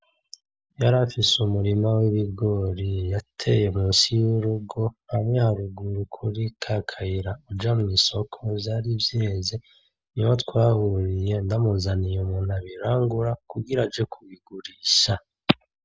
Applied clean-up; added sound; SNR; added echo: none; none; none; none.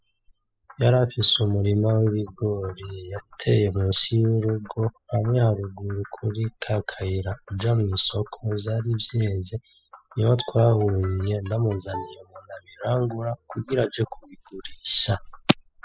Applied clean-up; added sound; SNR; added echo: classical method spectral subtraction.